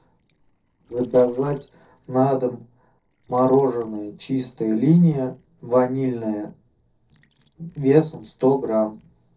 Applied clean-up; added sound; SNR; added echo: neural separator model SepFormer DNS4.